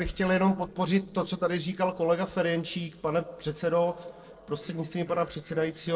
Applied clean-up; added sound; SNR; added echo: neural separator model SepFormer DNS4.